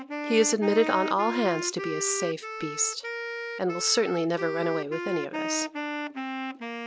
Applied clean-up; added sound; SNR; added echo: none; Wind instrument, woodwind instrument; 6 dB; none.